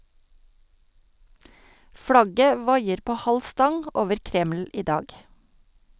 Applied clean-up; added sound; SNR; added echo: none; none; none; none.